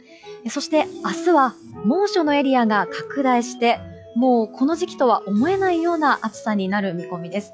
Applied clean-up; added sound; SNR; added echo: classical method log-MMSE.